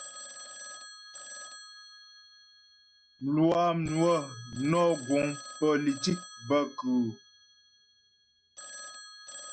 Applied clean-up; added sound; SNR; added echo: none; Telephone; 15 dB; none.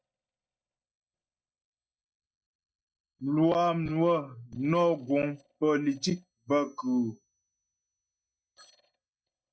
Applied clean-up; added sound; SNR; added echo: neural mask model DeepFilterNet 3.